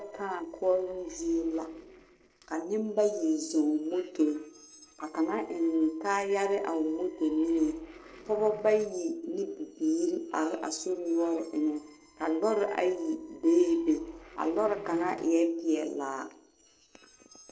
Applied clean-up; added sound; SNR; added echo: neural separator model SepFormer DNS4.